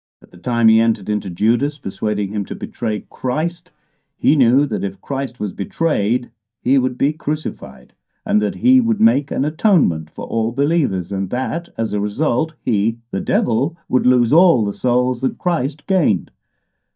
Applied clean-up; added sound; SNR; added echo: neural mask model DeepFilterNet 3.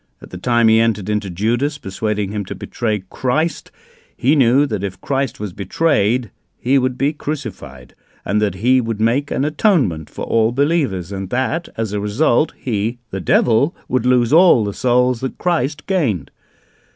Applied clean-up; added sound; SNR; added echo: none; none; none; none.